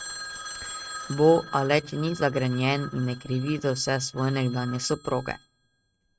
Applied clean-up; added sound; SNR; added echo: neural mask model RNNoise.